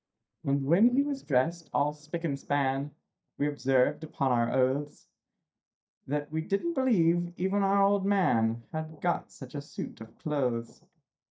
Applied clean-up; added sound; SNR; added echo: neural mask model DeepFilterNet 3.